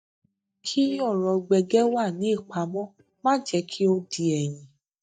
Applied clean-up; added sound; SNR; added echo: neural mask model DeepFilterNet 3.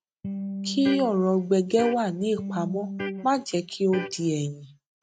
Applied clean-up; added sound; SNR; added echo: neural mask model RNNoise.